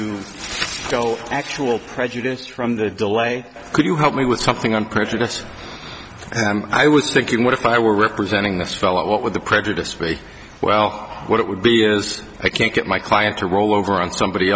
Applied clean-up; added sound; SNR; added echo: none; none; none; none.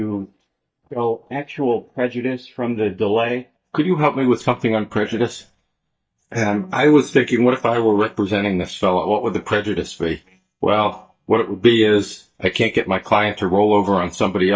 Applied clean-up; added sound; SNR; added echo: neural mask model DeepFilterNet 3.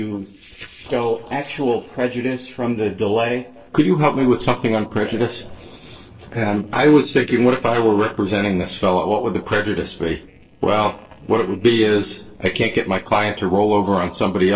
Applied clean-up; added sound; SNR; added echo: neural separator model SepFormer DNS4.